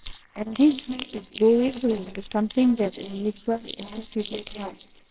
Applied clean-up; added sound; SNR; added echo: neural separator model SepFormer WHAMR!.